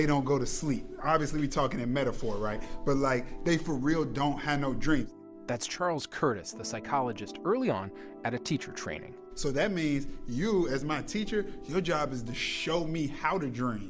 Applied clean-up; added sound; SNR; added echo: none; none; none; none.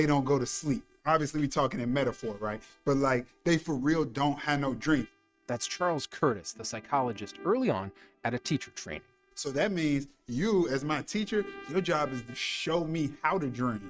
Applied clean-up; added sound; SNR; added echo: neural mask model RNNoise.